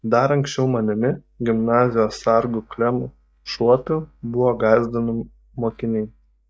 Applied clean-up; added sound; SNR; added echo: neural mask model DeepFilterNet 3.